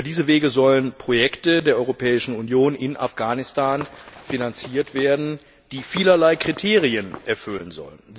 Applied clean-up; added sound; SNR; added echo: none; Walk, footsteps / Run; 17 dB; none.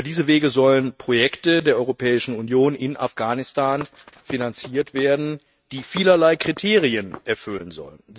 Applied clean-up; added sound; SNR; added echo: neural mask model RNNoise.